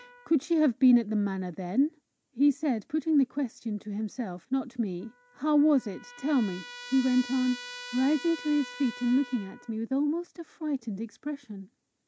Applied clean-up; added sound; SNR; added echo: none; Trumpet; 19 dB; none.